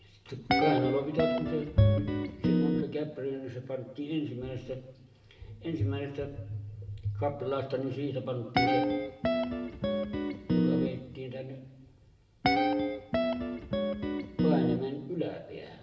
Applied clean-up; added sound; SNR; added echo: none; Guitar; -3 dB; reverberation time 0.9 s.